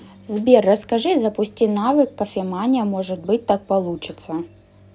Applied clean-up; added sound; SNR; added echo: none; none; none; none.